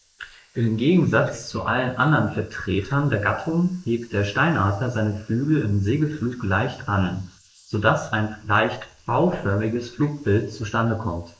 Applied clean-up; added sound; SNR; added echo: neural mask model Resemble Enhance denoiser.